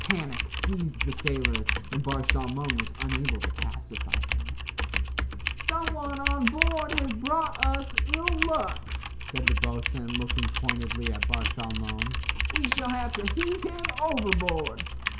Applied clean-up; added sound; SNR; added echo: none; Typing; -4 dB; none.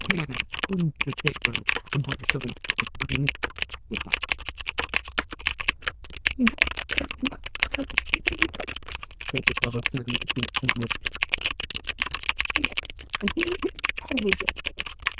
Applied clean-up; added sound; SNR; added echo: neural diffusion model UNIVERSE++.